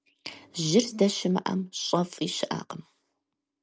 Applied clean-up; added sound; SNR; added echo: none; none; none; none.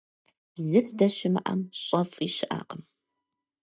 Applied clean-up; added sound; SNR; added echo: neural mask model DeepFilterNet 3.